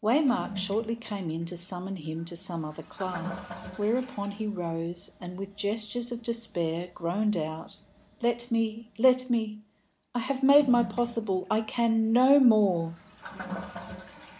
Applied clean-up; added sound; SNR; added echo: none; Toilet flush; 16 dB; none.